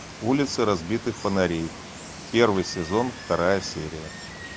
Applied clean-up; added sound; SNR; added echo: none; Water; 13 dB; none.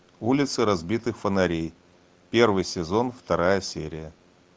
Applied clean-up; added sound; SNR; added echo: none; none; none; none.